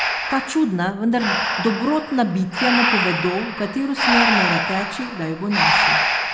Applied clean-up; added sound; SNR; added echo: none; Breathing; -1 dB; none.